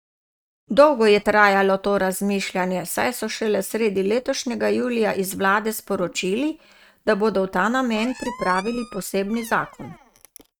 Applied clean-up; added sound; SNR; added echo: neural mask model RNNoise.